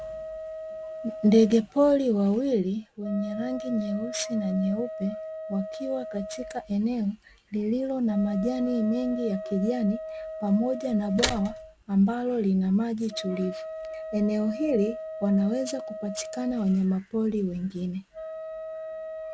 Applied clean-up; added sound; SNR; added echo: none; Wind instrument, woodwind instrument; 11 dB; none.